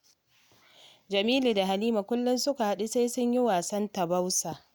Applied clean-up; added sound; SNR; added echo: none; none; none; none.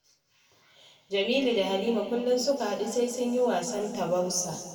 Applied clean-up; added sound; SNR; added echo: none; none; none; reverberation time 2.2 s.